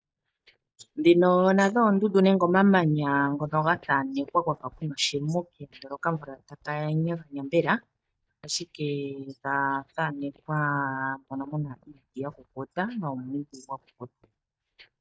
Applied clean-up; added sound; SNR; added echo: neural mask model DeepFilterNet 3.